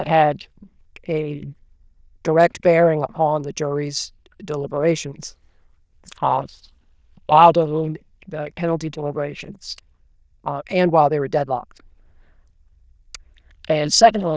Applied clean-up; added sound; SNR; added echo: neural diffusion model UNIVERSE++.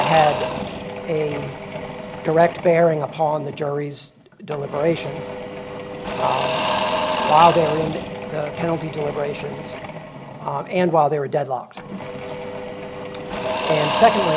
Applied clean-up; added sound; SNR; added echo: none; Engine / Drill / Mechanisms; 5 dB; none.